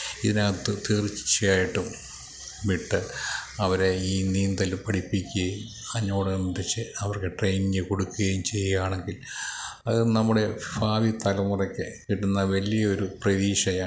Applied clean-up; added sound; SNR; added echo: none; none; none; none.